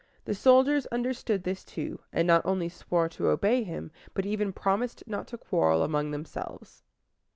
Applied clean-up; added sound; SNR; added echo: none; none; none; none.